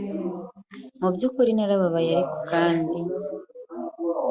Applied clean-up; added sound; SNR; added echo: none; none; none; none.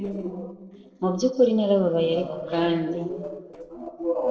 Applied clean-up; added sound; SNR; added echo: neural separator model SepFormer DNS4.